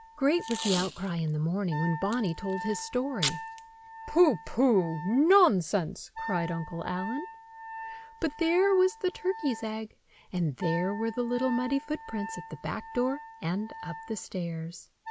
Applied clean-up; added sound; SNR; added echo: none; Wind instrument, woodwind instrument + Packing tape, duct tape; 11 dB; none.